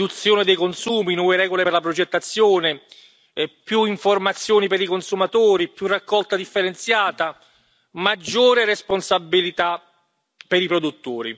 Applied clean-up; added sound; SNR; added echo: none; none; none; none.